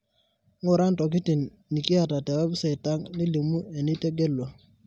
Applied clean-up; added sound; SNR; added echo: none; none; none; none.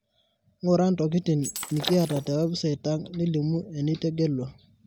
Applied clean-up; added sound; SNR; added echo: none; Shatter; 12 dB; none.